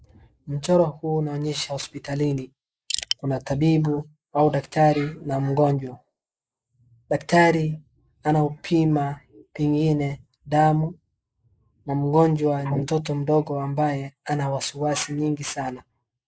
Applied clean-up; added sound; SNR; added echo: neural mask model Resemble Enhance denoiser.